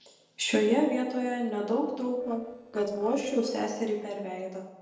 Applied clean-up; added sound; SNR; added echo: neural separator model SepFormer DNS4.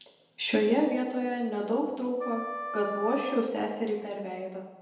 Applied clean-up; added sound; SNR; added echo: none; Wind instrument, woodwind instrument; 10 dB; reverberation time 1.0 s.